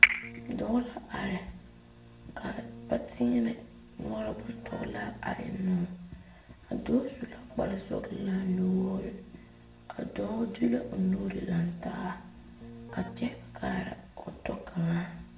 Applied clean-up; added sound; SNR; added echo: none; Keyboard (musical); 18 dB; reverberation time 0.5 s.